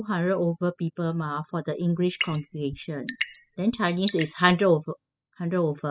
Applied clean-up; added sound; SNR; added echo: classical method spectral subtraction.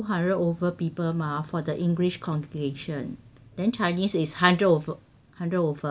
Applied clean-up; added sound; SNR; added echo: none; none; none; none.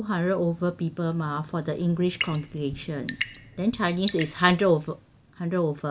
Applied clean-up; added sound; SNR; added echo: none; Drip / Sink (filling or washing) / Water tap, faucet / Water; 11 dB; none.